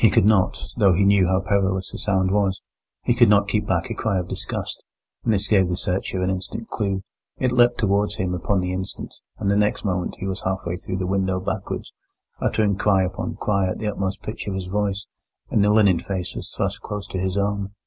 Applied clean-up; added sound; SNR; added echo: none; none; none; none.